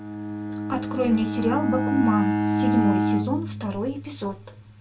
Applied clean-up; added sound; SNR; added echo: none; Bowed string instrument; -1 dB; reverberation time 0.2 s.